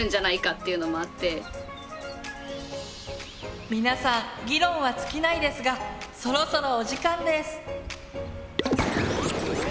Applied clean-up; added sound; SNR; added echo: none; Chirp, tweet; 17 dB; none.